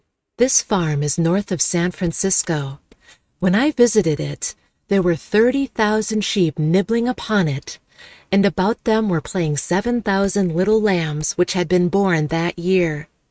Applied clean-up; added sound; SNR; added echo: neural mask model RNNoise.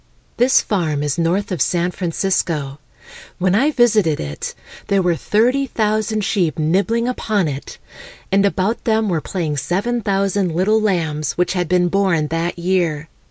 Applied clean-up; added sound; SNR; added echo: none; none; none; none.